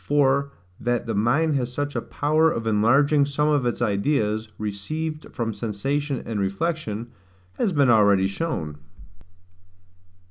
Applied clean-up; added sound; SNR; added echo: none; none; none; none.